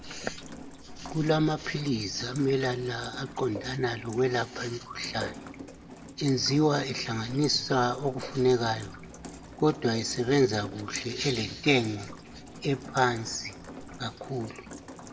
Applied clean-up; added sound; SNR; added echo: none; Rain; 14 dB; reverberation time 1.0 s.